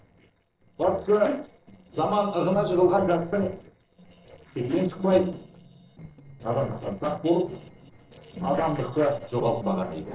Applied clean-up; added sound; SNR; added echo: neural separator model SepFormer DNS4.